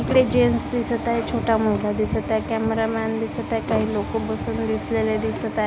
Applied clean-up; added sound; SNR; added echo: none; Car; 11 dB; none.